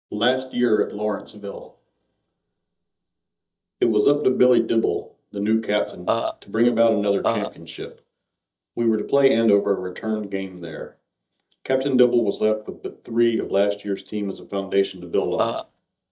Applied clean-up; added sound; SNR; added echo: neural mask model DeepFilterNet 3.